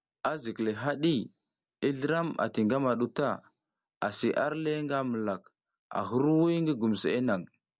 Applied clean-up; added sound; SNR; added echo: none; none; none; none.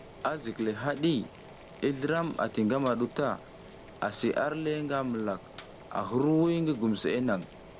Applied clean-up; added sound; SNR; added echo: none; Boiling; 18 dB; none.